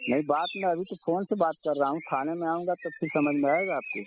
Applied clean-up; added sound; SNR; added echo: classical method spectral subtraction.